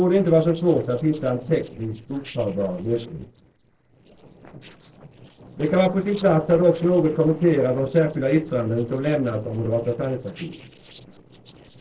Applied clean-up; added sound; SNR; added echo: neural separator model SepFormer DNS4.